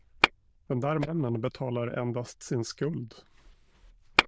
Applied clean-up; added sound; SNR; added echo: neural diffusion model UNIVERSE++.